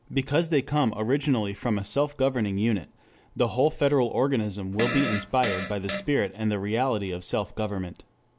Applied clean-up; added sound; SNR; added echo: none; Fart; 5 dB; none.